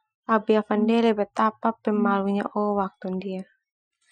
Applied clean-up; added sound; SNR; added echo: classical method Wiener filter.